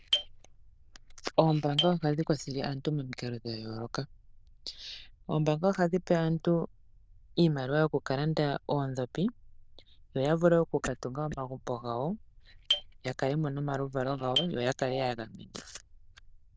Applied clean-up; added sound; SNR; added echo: neural diffusion model UNIVERSE++.